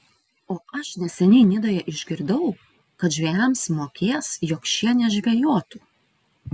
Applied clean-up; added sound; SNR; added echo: none; none; none; none.